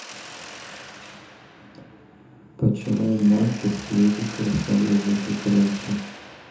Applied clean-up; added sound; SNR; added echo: none; Mechanisms; 16 dB; reverberation time 0.6 s.